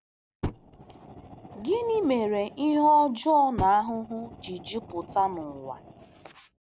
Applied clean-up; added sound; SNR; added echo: none; Fire; 15 dB; none.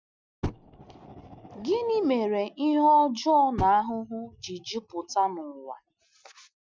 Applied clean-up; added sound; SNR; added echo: classical method Wiener filter.